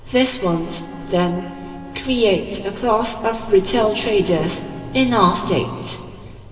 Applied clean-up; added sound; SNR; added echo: none; Bowed string instrument; 18 dB; reverberation time 2.7 s.